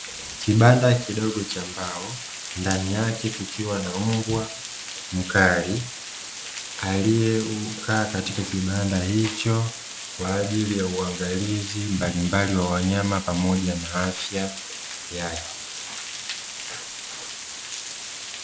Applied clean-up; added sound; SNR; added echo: none; Water; 10 dB; none.